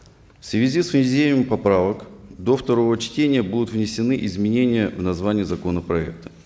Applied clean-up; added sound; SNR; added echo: none; none; none; none.